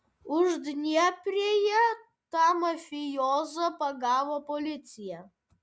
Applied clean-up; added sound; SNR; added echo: none; none; none; none.